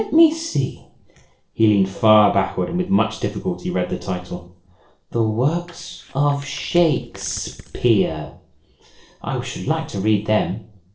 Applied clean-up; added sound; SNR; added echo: neural separator model SepFormer DNS4.